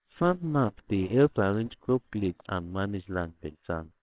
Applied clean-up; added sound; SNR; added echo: neural separator model SepFormer WHAMR!.